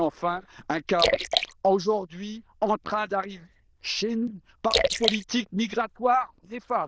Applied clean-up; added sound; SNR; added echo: neural diffusion model UNIVERSE++.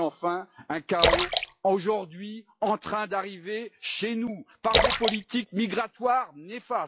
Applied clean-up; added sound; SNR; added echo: classical method log-MMSE.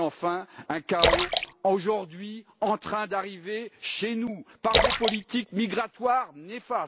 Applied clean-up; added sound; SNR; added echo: none; Splash, splatter; -2 dB; none.